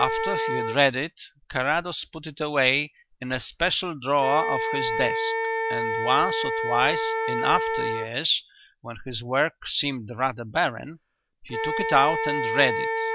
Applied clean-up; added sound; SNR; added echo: none; Wind instrument, woodwind instrument; 3 dB; none.